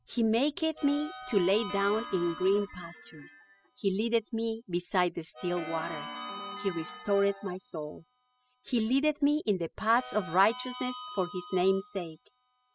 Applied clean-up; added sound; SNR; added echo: classical method spectral subtraction.